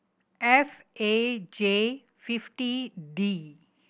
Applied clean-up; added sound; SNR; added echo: none; none; none; none.